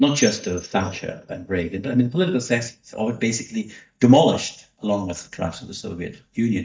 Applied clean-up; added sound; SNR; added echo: neural mask model DeepFilterNet 3.